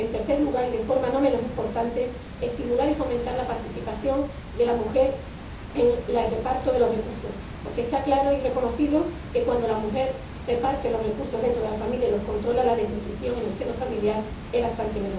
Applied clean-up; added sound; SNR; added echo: none; Water; 11 dB; reverberation time 1.2 s.